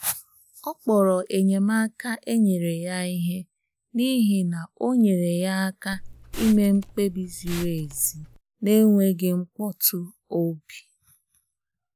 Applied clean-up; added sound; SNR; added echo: none; Liquid; 13 dB; none.